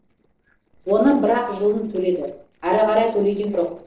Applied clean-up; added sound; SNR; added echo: neural separator model SepFormer DNS4.